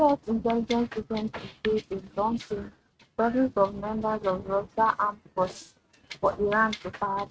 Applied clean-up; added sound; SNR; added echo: neural mask model RNNoise.